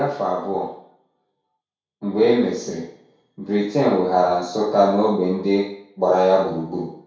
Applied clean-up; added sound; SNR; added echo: none; none; none; reverberation time 0.6 s.